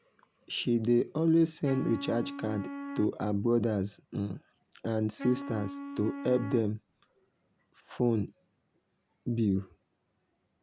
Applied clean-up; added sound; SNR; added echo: none; Wind instrument, woodwind instrument; 10 dB; none.